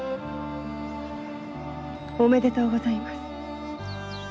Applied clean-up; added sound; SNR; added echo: none; none; none; none.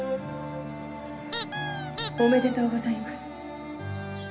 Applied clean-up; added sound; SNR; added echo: none; Squeak; -2 dB; reverberation time 1.1 s.